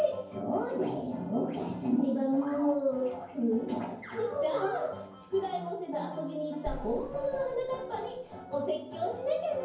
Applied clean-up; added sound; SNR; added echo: none; Boom; 13 dB; reverberation time 0.9 s.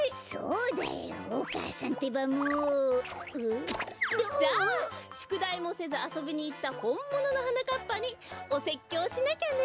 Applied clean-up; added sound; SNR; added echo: none; none; none; none.